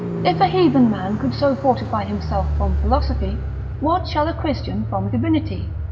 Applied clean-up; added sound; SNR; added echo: none; Car; 3 dB; reverberation time 1.3 s.